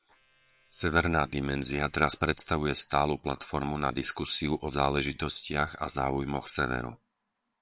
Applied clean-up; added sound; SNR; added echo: neural separator model SepFormer WHAM!.